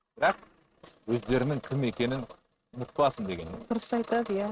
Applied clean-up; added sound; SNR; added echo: neural mask model RNNoise.